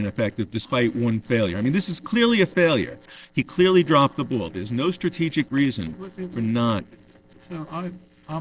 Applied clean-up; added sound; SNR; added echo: neural separator model SepFormer DNS4.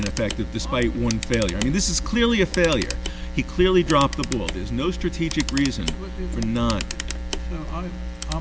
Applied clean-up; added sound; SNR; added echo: none; Camera; 8 dB; none.